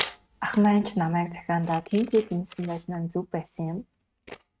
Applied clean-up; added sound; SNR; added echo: neural mask model RNNoise.